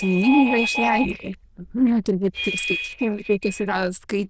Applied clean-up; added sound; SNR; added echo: neural diffusion model UNIVERSE++.